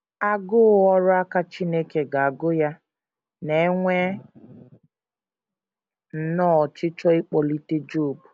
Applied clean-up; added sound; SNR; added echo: none; none; none; none.